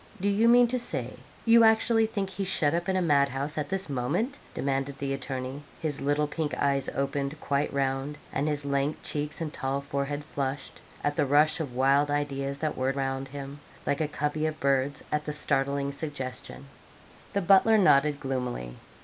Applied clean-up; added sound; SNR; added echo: none; none; none; none.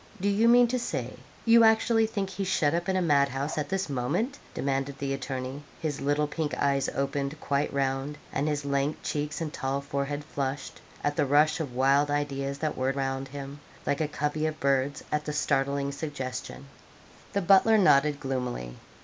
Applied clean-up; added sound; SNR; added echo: none; Bark; 15 dB; none.